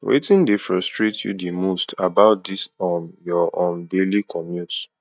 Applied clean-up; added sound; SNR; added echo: neural mask model DeepFilterNet 3.